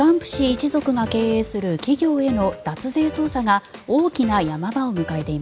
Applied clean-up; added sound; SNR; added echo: none; none; none; none.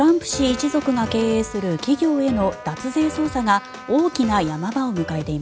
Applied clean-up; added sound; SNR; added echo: none; Trumpet; 19 dB; none.